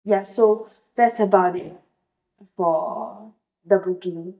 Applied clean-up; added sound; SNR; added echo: neural mask model DeepFilterNet 3.